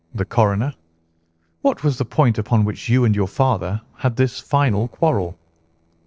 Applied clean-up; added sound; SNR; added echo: neural separator model SepFormer DNS4.